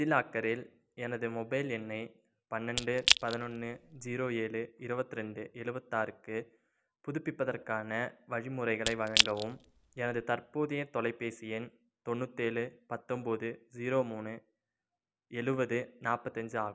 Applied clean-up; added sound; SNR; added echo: none; Crack / Crushing; -3 dB; none.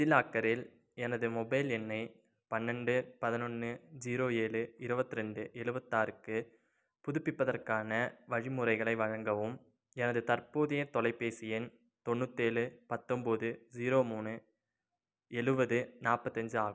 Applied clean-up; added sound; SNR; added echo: none; none; none; none.